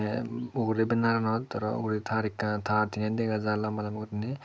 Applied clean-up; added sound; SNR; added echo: none; none; none; none.